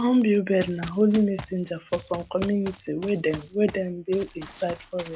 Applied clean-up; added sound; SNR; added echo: none; Run; 14 dB; none.